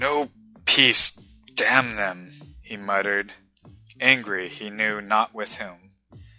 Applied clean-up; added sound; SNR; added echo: classical method log-MMSE.